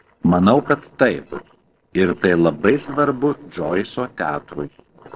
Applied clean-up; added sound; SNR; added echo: neural separator model SepFormer DNS4.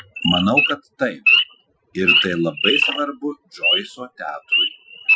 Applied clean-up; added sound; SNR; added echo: classical method Wiener filter.